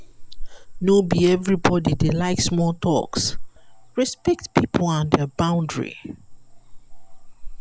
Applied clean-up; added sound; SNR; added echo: none; Cricket / Frog; 10 dB; none.